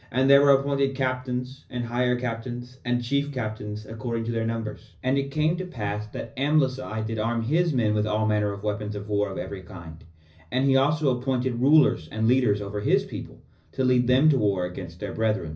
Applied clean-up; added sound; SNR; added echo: none; none; none; reverberation time 0.4 s.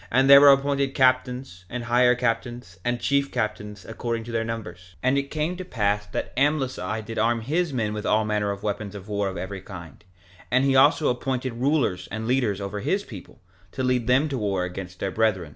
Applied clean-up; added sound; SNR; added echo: none; none; none; none.